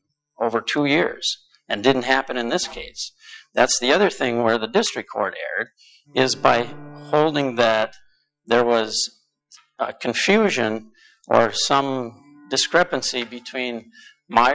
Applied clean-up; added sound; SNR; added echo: classical method Wiener filter.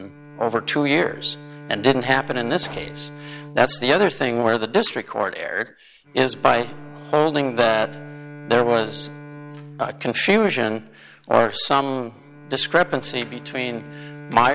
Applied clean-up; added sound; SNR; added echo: none; Bowed string instrument + Explosion; 18 dB; none.